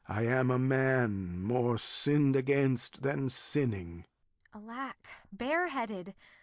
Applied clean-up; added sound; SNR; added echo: none; none; none; none.